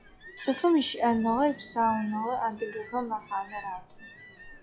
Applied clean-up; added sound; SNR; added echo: classical method log-MMSE.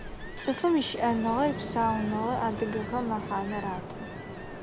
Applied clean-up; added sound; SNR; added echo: none; Ocean; 7 dB; none.